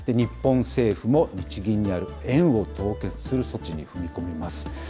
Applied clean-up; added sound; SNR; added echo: none; none; none; none.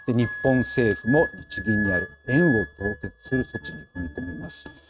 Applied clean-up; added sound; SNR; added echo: neural mask model RNNoise.